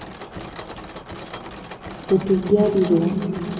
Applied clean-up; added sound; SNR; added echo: none; Mechanisms; 13 dB; reverberation time 2.5 s.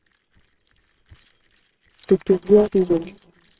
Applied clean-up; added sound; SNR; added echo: neural separator model SepFormer WHAMR!.